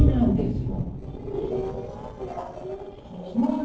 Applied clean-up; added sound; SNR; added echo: neural separator model SepFormer DNS4.